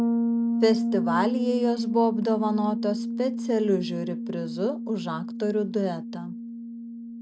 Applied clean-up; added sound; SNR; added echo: none; Bass guitar; 1 dB; none.